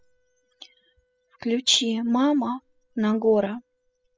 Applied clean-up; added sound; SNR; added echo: classical method spectral subtraction.